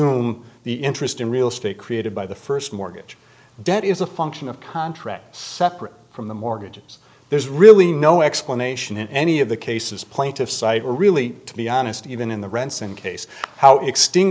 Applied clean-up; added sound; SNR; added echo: none; none; none; none.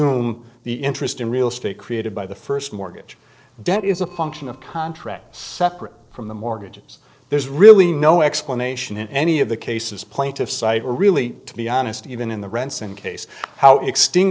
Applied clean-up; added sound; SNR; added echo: neural separator model SepFormer DNS4.